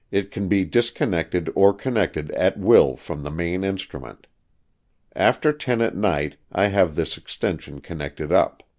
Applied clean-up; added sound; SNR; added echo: none; none; none; none.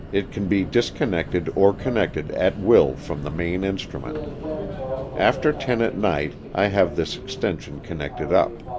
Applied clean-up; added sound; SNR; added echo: none; Subway, metro, underground; 10 dB; none.